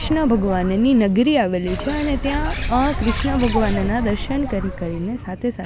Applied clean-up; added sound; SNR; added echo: none; Bird; 6 dB; none.